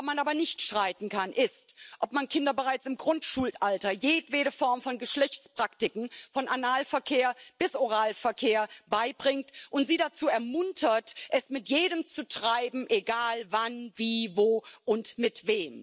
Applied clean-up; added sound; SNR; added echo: none; none; none; none.